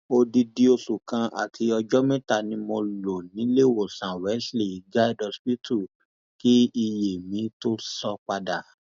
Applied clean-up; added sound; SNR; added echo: none; none; none; none.